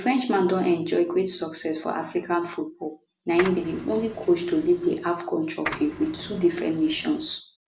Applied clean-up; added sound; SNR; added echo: none; Printer; 12 dB; none.